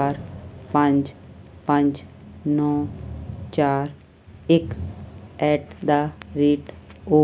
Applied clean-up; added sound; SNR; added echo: none; none; none; none.